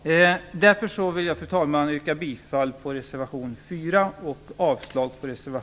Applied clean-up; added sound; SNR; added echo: none; none; none; none.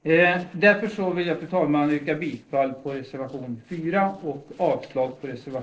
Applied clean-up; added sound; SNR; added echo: neural separator model SepFormer DNS4.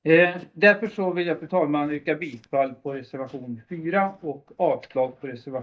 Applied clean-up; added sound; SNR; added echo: neural mask model DeepFilterNet 3.